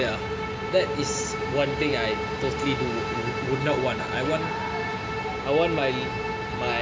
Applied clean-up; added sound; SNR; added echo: none; Bowed string instrument; 4 dB; none.